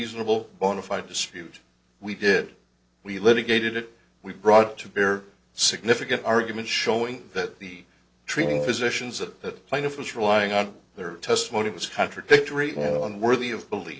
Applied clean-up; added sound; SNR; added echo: neural separator model SepFormer DNS4.